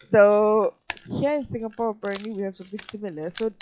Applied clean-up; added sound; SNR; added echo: classical method log-MMSE.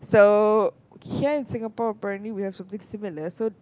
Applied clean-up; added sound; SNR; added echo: none; none; none; none.